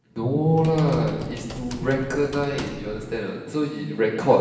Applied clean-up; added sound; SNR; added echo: none; Computer keyboard; 14 dB; reverberation time 1.2 s.